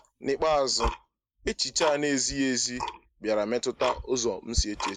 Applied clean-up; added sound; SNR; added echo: neural mask model Resemble Enhance denoiser.